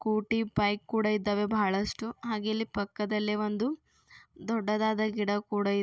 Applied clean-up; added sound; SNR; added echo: none; none; none; none.